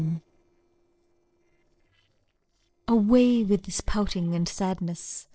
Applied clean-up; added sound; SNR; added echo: neural separator model SepFormer DNS4.